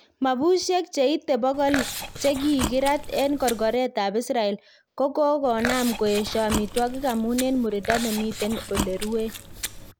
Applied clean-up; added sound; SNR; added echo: none; Chewing, mastication; 8 dB; none.